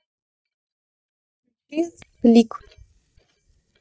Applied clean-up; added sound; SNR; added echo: neural mask model DeepFilterNet 3.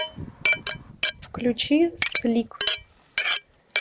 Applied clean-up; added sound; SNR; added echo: none; Glass; 1 dB; none.